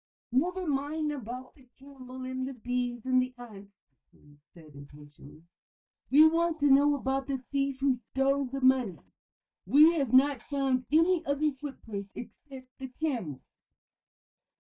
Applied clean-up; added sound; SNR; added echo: neural mask model DeepFilterNet 3.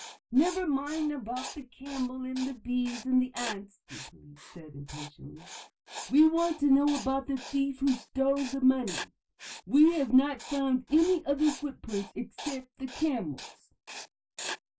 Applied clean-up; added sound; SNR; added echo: none; Writing; 15 dB; reverberation time 0.1 s.